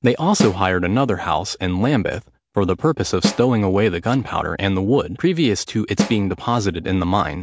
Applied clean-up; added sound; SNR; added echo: none; Snare drum; 9 dB; none.